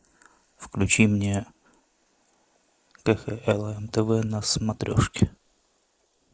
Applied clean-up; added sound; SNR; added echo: neural mask model Resemble Enhance denoiser.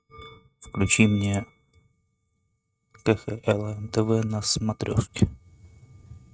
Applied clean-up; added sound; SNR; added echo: neural mask model RNNoise.